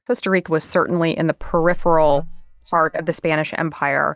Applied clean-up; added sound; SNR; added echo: neural mask model DeepFilterNet 3.